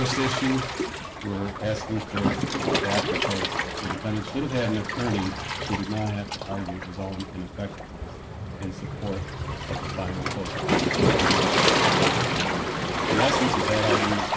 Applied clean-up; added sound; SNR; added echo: none; Waves, surf; -4 dB; none.